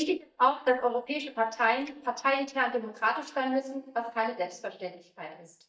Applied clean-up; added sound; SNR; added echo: neural mask model DeepFilterNet 3.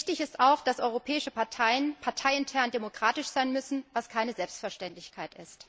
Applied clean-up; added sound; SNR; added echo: none; none; none; none.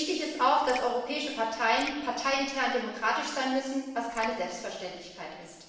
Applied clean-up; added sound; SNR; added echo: none; Raindrop; 15 dB; reverberation time 1.1 s.